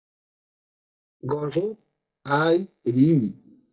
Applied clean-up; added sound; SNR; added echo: neural mask model DeepFilterNet 3.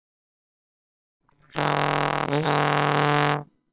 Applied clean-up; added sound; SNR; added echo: neural separator model SepFormer WHAMR!.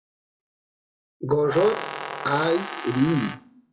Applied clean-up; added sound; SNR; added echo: classical method WPE with log-MMSE.